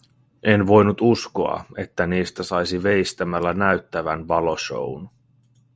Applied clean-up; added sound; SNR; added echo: none; none; none; none.